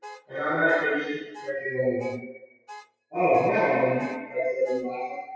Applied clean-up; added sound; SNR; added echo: classical method WPE with log-MMSE.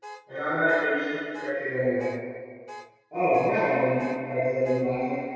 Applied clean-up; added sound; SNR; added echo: none; Alarm / Car; 20 dB; reverberation time 2.0 s.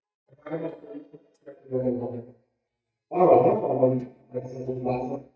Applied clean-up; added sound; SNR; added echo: neural mask model DeepFilterNet 3.